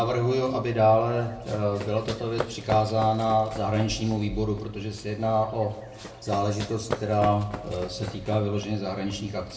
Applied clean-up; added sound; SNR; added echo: none; Run; 13 dB; reverberation time 0.7 s.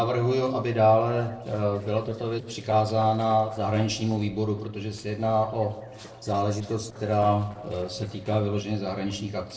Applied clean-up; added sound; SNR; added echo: neural separator model SepFormer DNS4.